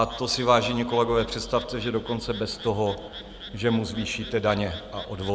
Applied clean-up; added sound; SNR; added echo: none; Frog; 17 dB; none.